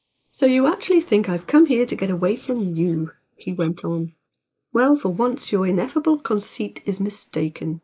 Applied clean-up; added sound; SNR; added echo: neural mask model Resemble Enhance denoiser.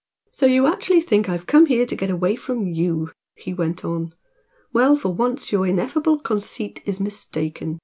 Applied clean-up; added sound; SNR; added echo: none; none; none; none.